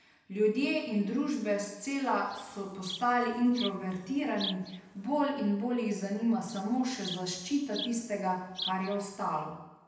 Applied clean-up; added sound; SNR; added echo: none; Insect; 13 dB; reverberation time 0.9 s.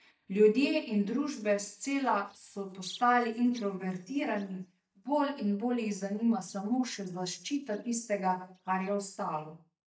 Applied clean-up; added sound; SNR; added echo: neural mask model DeepFilterNet 3.